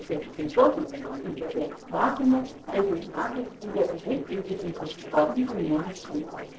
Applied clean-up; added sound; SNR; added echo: neural separator model SepFormer DNS4.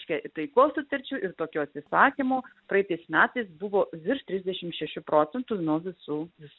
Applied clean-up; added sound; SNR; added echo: none; none; none; none.